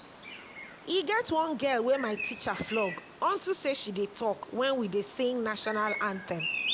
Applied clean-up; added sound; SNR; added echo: none; Bird vocalization, bird call, bird song; 10 dB; none.